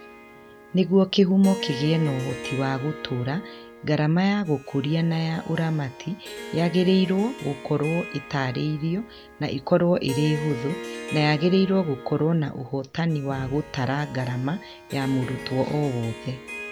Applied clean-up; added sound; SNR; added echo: none; Harp; 14 dB; none.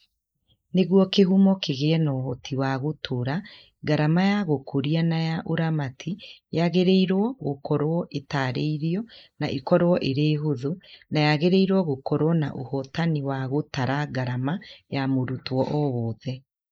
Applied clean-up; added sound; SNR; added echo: neural mask model Resemble Enhance denoiser.